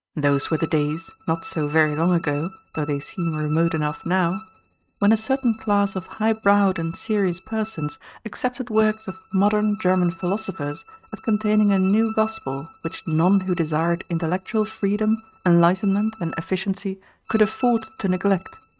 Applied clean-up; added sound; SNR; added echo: neural mask model RNNoise.